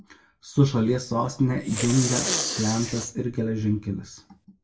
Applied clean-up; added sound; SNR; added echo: none; Respiratory sounds; 6 dB; reverberation time 0.2 s.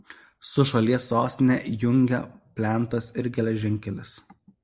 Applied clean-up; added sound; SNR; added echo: none; none; none; none.